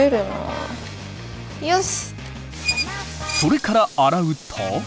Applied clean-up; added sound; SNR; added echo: none; Squeak; 9 dB; none.